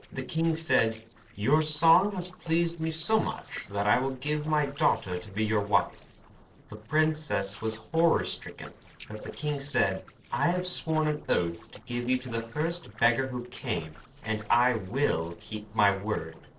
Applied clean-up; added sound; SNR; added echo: neural separator model SepFormer DNS4.